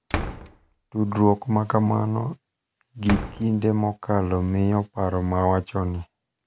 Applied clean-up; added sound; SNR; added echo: none; Slam; 13 dB; none.